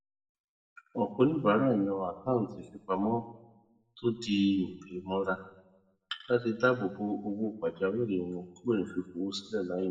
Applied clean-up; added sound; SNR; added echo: none; none; none; reverberation time 0.7 s.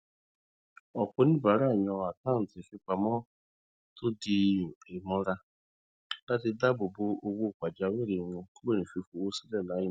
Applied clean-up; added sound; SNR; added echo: none; none; none; none.